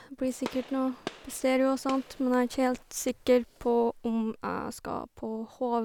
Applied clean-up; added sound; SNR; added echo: none; Gunshot, gunfire; 16 dB; none.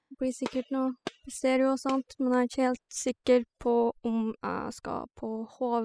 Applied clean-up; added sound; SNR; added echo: classical method spectral subtraction.